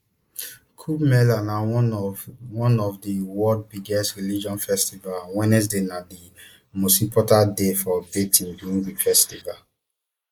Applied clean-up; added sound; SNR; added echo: neural mask model Resemble Enhance denoiser.